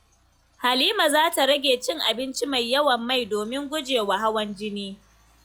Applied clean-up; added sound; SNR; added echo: classical method log-MMSE.